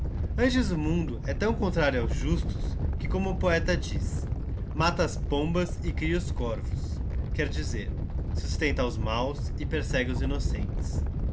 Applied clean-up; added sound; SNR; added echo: none; Animal; -2 dB; none.